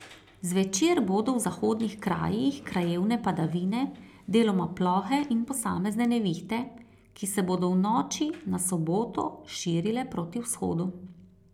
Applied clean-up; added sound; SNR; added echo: none; none; none; none.